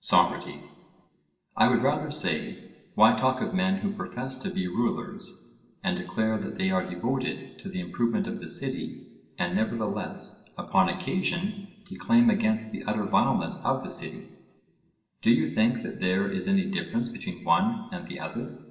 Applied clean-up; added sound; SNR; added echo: none; none; none; reverberation time 1.7 s.